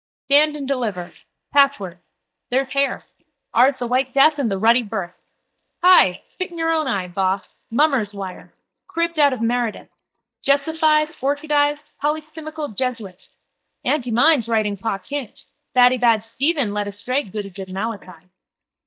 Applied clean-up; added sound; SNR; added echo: neural mask model DeepFilterNet 3.